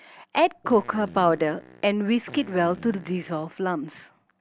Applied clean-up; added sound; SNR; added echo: none; Fart; 19 dB; none.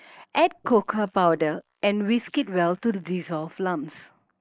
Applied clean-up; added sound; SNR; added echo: neural mask model Resemble Enhance denoiser.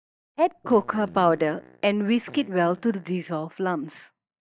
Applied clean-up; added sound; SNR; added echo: neural mask model DeepFilterNet 3.